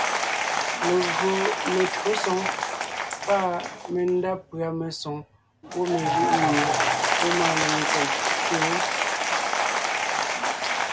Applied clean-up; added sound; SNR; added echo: none; Applause / Crowd; -3 dB; none.